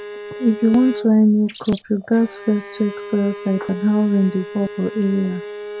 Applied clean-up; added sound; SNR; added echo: none; Bowed string instrument + Bird; 14 dB; none.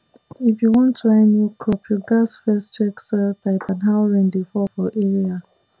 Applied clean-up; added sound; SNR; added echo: none; none; none; none.